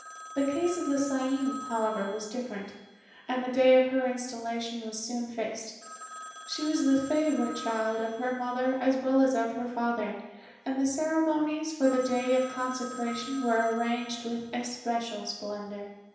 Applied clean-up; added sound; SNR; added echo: none; Telephone; 17 dB; reverberation time 0.9 s.